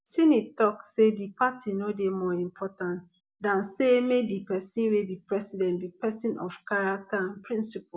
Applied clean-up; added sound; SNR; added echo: none; none; none; none.